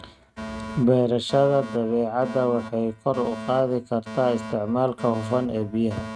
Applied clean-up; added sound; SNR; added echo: neural mask model RNNoise.